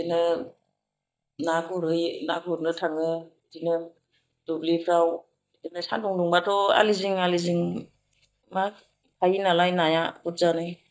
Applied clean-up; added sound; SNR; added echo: neural mask model DeepFilterNet 3.